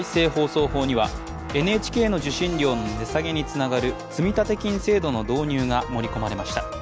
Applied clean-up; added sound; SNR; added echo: none; Guitar; 15 dB; none.